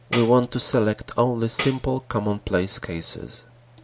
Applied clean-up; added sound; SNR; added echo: none; Tambourine; 13 dB; none.